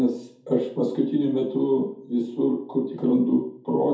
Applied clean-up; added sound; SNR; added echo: none; none; none; reverberation time 0.6 s.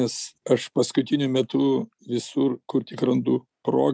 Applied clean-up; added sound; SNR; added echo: none; none; none; none.